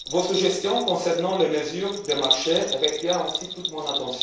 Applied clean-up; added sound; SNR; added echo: none; Bell; 5 dB; reverberation time 0.7 s.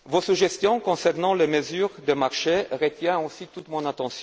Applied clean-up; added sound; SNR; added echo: none; none; none; none.